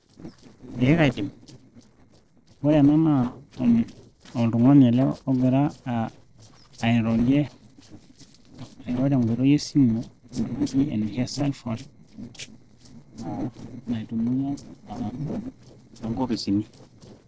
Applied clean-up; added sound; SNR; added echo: neural separator model SepFormer DNS4.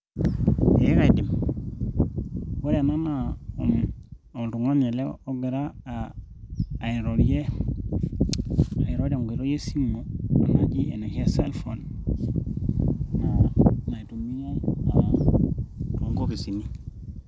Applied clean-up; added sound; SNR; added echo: none; none; none; none.